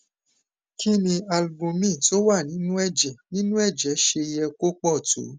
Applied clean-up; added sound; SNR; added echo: none; none; none; none.